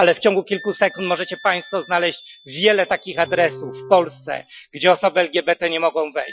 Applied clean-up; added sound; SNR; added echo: classical method Wiener filter.